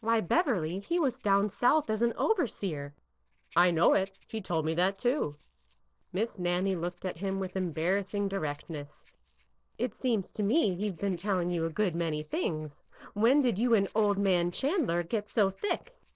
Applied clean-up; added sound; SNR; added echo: neural separator model SepFormer DNS4.